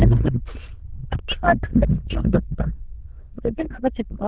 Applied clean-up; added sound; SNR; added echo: neural diffusion model UNIVERSE++.